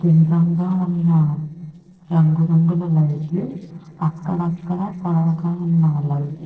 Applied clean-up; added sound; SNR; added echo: neural separator model SepFormer DNS4.